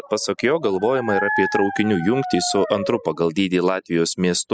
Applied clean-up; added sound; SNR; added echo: classical method spectral subtraction.